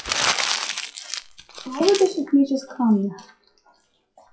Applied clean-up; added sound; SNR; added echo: classical method WPE with log-MMSE.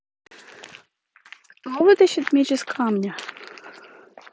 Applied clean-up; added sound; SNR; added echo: none; none; none; none.